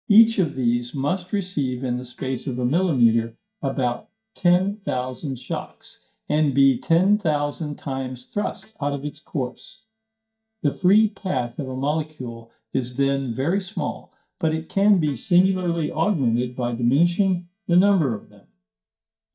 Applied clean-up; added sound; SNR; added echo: neural mask model DeepFilterNet 3.